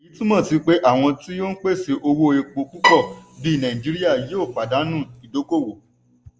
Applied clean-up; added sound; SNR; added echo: none; Bowed string instrument; -1 dB; none.